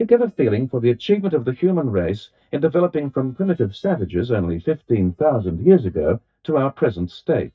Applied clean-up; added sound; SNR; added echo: neural mask model DeepFilterNet 3.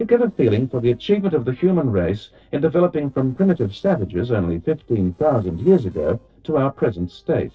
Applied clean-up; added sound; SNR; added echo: neural separator model SepFormer DNS4.